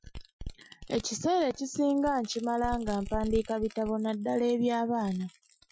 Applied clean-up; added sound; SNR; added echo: classical method Wiener filter.